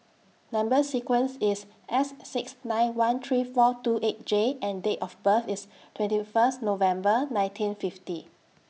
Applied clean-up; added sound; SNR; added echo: none; none; none; none.